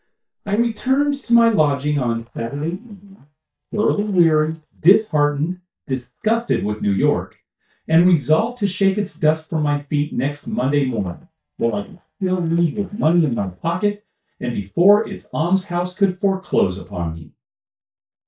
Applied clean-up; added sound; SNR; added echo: neural mask model DeepFilterNet 3.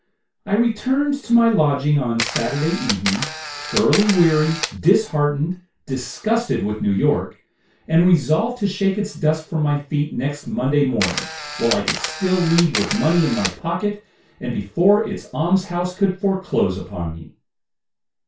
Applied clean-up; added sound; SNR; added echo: none; Camera; 6 dB; reverberation time 0.2 s.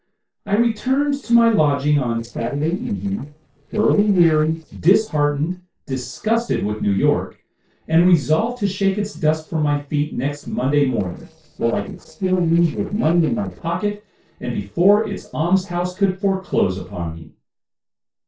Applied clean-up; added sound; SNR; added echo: neural separator model SepFormer DNS4.